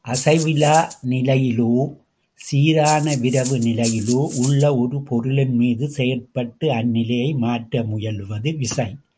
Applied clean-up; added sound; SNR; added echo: none; Rattle (instrument); 12 dB; none.